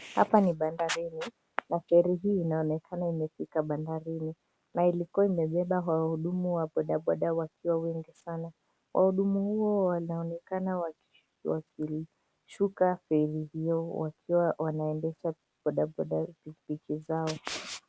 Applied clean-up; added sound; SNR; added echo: none; none; none; none.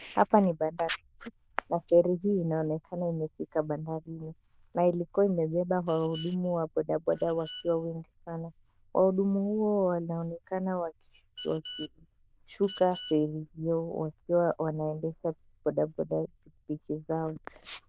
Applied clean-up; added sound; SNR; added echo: neural diffusion model UNIVERSE++.